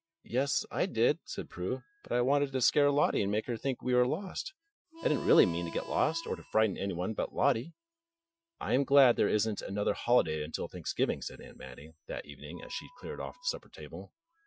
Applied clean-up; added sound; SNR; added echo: classical method Wiener filter.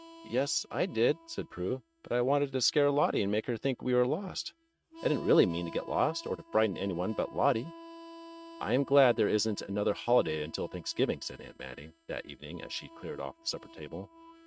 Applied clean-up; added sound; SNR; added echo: neural mask model RNNoise.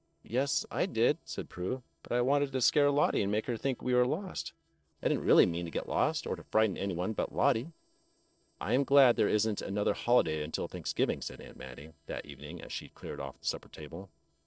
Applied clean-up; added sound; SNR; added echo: neural separator model SepFormer DNS4.